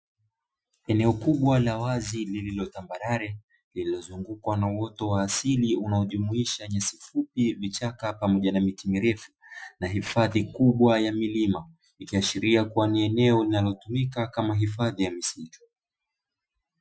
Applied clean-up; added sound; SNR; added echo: classical method Wiener filter.